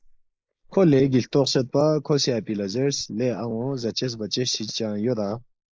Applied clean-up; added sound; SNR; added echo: neural mask model Resemble Enhance denoiser.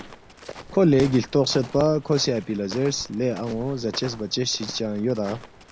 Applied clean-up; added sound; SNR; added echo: none; Walk, footsteps; 17 dB; none.